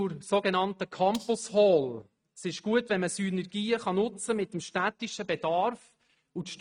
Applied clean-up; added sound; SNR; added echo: neural mask model RNNoise.